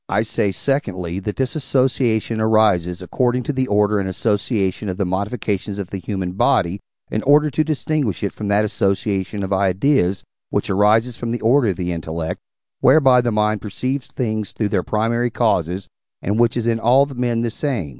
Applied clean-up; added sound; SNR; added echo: none; none; none; none.